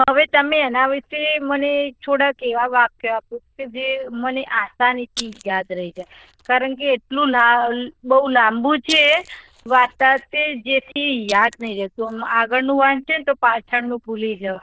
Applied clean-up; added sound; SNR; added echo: neural diffusion model UNIVERSE++.